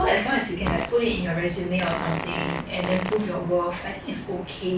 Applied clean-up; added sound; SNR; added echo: none; Fart; 7 dB; none.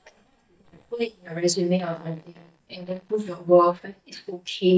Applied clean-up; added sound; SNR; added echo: neural mask model DeepFilterNet 3.